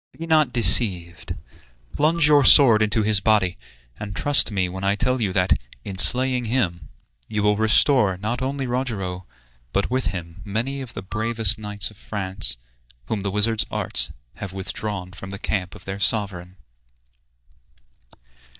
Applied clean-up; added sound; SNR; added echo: neural mask model DeepFilterNet 3.